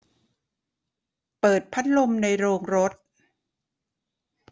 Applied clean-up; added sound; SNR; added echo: none; none; none; none.